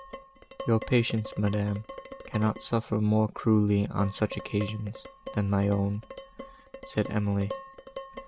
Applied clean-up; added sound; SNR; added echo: none; Dishes, pots, and pans; 15 dB; none.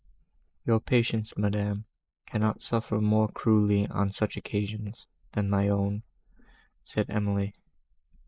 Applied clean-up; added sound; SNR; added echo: neural mask model Resemble Enhance denoiser.